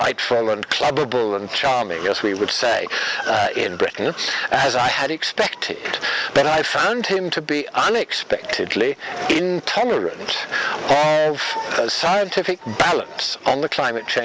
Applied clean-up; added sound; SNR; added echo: none; none; none; none.